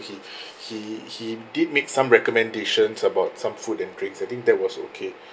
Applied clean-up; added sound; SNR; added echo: none; none; none; none.